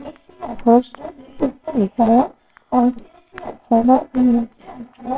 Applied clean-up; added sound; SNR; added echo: neural separator model SepFormer WHAMR!.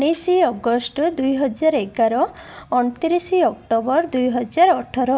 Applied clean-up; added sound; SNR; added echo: none; none; none; none.